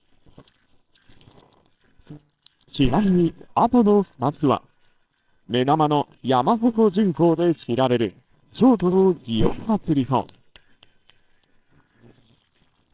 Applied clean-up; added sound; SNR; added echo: neural separator model SepFormer WHAMR!.